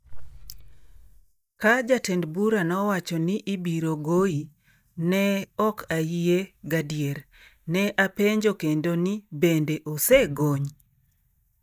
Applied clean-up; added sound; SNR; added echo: neural mask model DeepFilterNet 3.